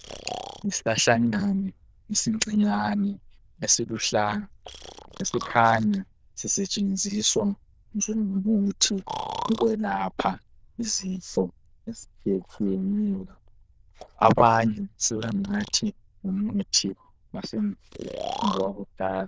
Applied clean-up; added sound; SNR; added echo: neural diffusion model UNIVERSE++.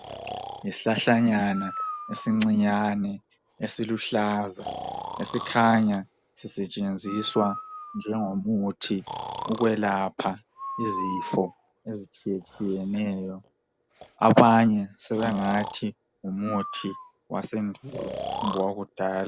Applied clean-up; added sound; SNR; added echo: none; Breathing; 12 dB; none.